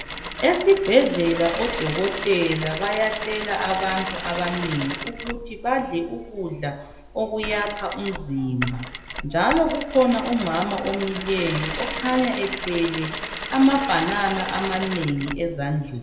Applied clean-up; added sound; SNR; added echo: none; Mechanisms; 6 dB; reverberation time 0.8 s.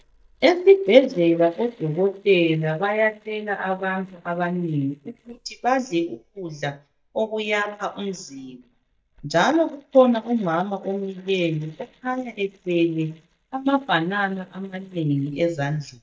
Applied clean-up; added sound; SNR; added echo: neural mask model DeepFilterNet 3.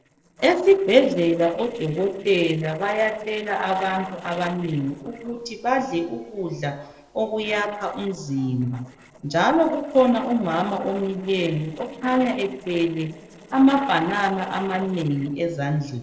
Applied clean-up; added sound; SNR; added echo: neural separator model SepFormer DNS4.